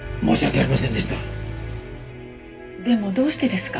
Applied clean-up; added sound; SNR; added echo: none; Engine / Car; 10 dB; reverberation time 1.4 s.